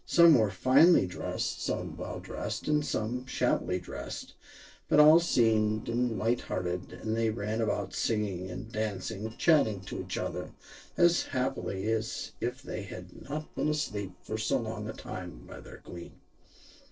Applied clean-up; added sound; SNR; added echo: neural separator model SepFormer DNS4.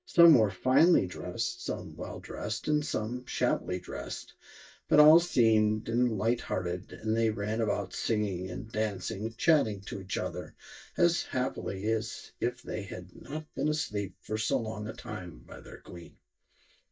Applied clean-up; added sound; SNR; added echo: neural mask model DeepFilterNet 3.